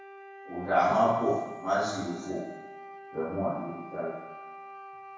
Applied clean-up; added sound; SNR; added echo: none; Wind instrument, woodwind instrument; 14 dB; reverberation time 1.0 s.